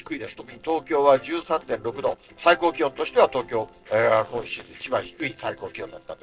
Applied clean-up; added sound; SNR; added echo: neural separator model SepFormer DNS4.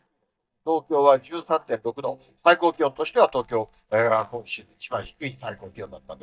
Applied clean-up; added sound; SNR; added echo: neural mask model DeepFilterNet 3.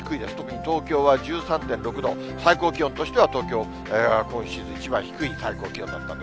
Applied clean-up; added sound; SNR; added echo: none; none; none; none.